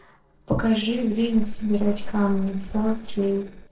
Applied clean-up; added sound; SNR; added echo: neural separator model SepFormer DNS4.